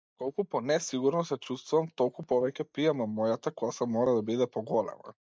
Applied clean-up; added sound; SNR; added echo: neural mask model DeepFilterNet 3.